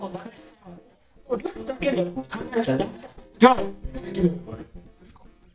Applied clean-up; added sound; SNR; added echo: neural mask model DeepFilterNet 3.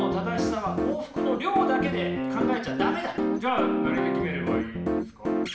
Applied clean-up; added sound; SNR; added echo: none; Piano; -3 dB; reverberation time 1.0 s.